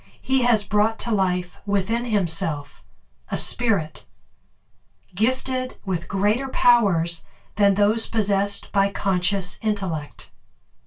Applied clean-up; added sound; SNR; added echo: none; none; none; reverberation time 0.2 s.